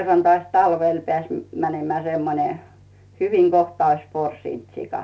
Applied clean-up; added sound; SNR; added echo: none; none; none; none.